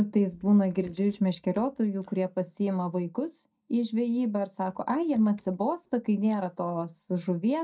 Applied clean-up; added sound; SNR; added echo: neural mask model DeepFilterNet 3.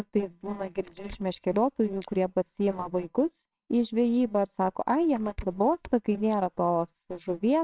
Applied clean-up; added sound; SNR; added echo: neural separator model SepFormer WHAMR!.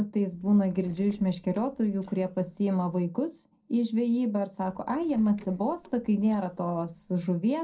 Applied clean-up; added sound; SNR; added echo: neural separator model SepFormer DNS4.